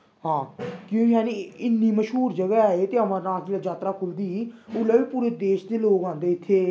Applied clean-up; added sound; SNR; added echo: none; none; none; none.